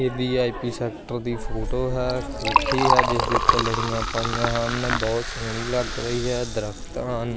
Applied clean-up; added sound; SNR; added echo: none; Liquid; 0 dB; none.